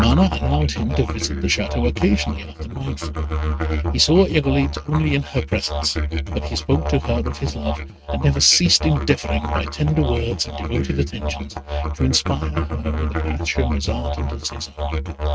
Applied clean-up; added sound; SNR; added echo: neural mask model RNNoise.